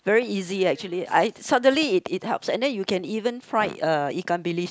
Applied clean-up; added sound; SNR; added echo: none; none; none; none.